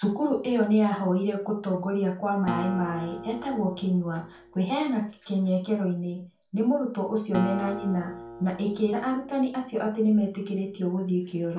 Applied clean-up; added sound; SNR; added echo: none; Acoustic guitar; 12 dB; reverberation time 0.3 s.